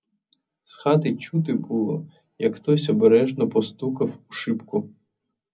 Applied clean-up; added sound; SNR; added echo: none; none; none; reverberation time 0.4 s.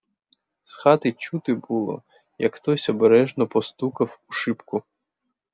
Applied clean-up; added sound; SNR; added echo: none; none; none; none.